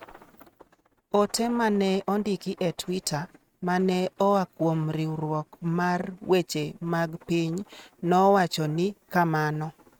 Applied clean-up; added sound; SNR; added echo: neural mask model RNNoise.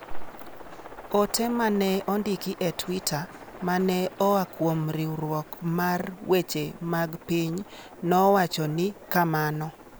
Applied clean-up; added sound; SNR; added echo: none; Aircraft; 19 dB; none.